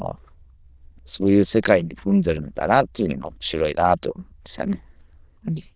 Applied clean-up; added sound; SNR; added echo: neural diffusion model UNIVERSE++.